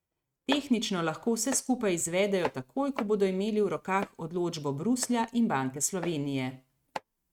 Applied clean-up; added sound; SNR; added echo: neural mask model RNNoise.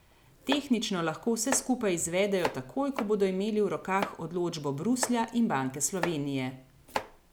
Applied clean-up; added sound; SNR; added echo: none; Domestic sounds, home sounds; 11 dB; none.